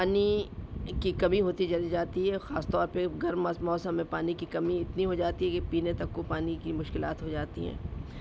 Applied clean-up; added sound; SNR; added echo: none; none; none; none.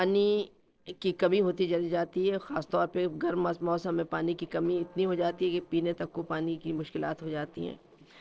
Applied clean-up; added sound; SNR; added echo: neural separator model SepFormer DNS4.